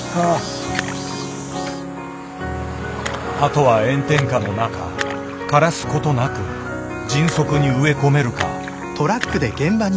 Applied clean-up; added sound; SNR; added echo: none; Splash, splatter; 15 dB; none.